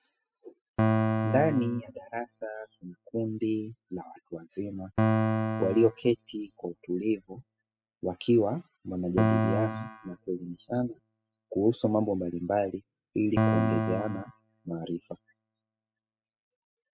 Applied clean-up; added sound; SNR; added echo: classical method spectral subtraction.